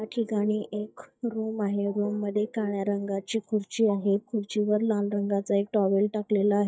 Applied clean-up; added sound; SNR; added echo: neural mask model DeepFilterNet 3.